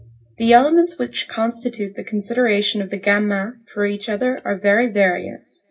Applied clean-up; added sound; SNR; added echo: none; none; none; reverberation time 0.4 s.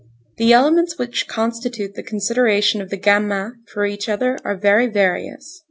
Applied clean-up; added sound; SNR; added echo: none; none; none; none.